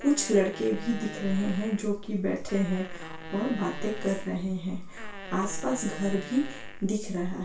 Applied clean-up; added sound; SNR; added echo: none; Fart; 15 dB; reverberation time 0.3 s.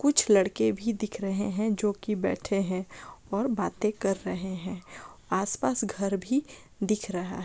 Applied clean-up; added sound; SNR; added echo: none; none; none; none.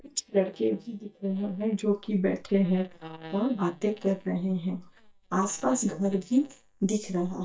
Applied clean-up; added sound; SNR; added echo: neural mask model DeepFilterNet 3.